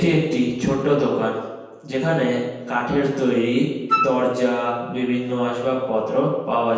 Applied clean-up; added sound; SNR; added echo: none; Wind instrument, woodwind instrument; 3 dB; reverberation time 1.2 s.